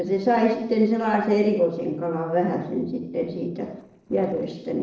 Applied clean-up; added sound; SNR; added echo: neural separator model SepFormer DNS4.